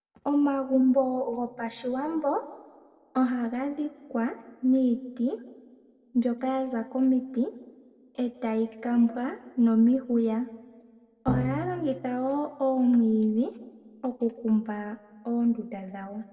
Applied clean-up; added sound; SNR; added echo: none; Drum; 6 dB; reverberation time 1.1 s.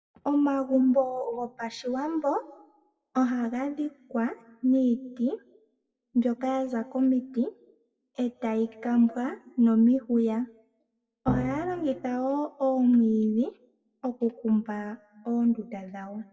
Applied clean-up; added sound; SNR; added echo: classical method WPE with log-MMSE.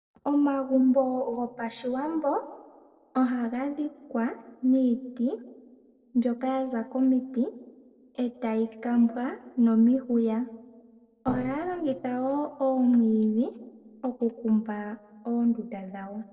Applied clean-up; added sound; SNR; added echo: neural separator model SepFormer DNS4.